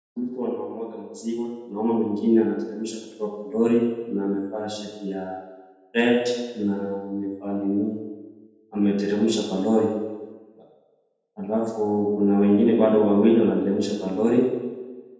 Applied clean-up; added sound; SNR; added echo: none; none; none; reverberation time 1.1 s.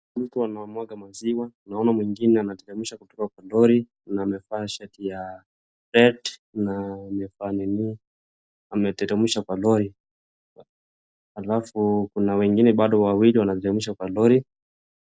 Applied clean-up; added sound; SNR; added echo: none; none; none; none.